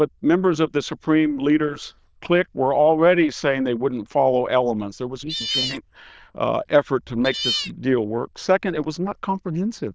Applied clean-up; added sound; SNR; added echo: neural diffusion model UNIVERSE++.